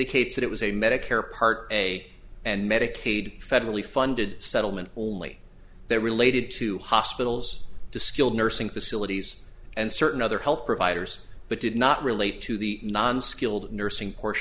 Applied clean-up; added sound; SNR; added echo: none; none; none; none.